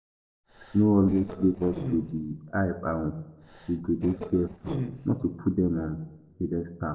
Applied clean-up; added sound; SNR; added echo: neural separator model SepFormer DNS4.